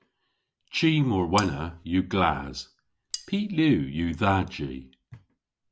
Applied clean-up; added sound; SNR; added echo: none; Cutlery, silverware; 13 dB; none.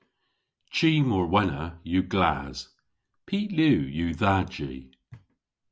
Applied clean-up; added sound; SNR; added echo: none; none; none; none.